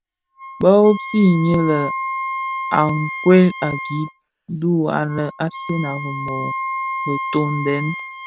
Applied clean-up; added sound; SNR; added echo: none; Wind instrument, woodwind instrument; 9 dB; none.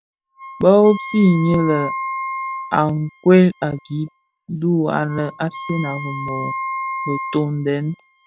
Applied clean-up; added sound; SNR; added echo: classical method log-MMSE.